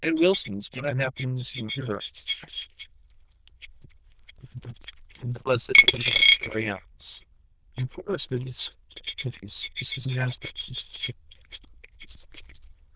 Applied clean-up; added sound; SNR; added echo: neural diffusion model UNIVERSE++.